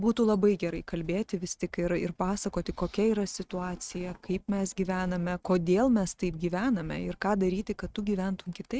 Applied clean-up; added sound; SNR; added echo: neural mask model RNNoise.